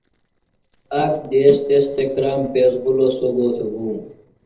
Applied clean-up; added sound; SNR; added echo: neural separator model SepFormer DNS4.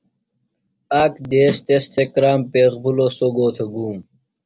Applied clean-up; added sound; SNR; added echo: none; none; none; none.